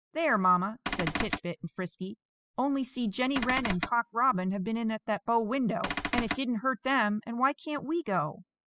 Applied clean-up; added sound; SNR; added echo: classical method spectral subtraction.